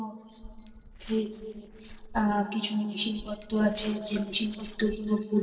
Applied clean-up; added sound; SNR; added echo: neural separator model SepFormer DNS4.